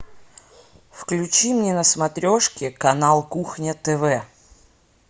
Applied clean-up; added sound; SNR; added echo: none; none; none; none.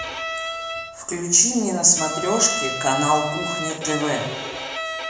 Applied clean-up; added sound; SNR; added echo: none; Bowed string instrument; 7 dB; reverberation time 0.9 s.